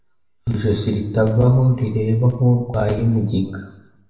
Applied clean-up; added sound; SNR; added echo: none; none; none; reverberation time 0.8 s.